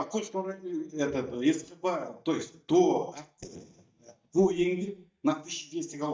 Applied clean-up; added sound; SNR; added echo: neural mask model DeepFilterNet 3.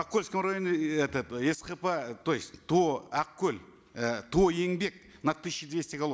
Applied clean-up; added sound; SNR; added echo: none; none; none; none.